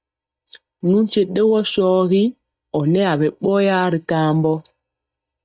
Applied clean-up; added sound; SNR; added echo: neural mask model DeepFilterNet 3.